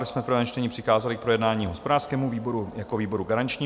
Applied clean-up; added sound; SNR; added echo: none; none; none; none.